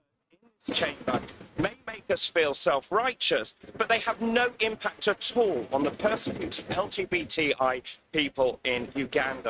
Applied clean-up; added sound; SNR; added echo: neural mask model RNNoise.